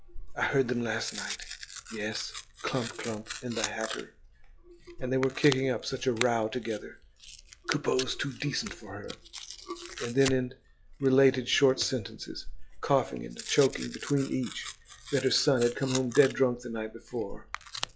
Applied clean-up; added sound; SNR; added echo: classical method log-MMSE.